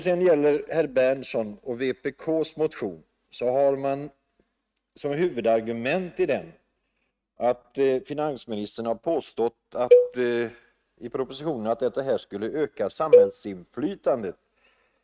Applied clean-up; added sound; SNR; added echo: neural mask model RNNoise.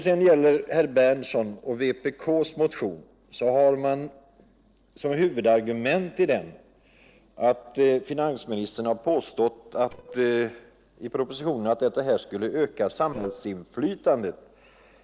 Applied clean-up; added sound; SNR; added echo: neural separator model SepFormer DNS4.